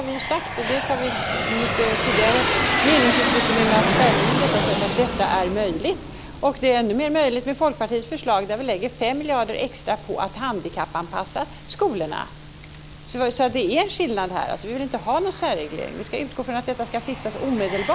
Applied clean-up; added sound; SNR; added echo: none; Aircraft; 3 dB; none.